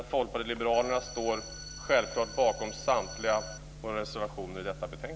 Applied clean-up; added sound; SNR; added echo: none; Organ; 14 dB; none.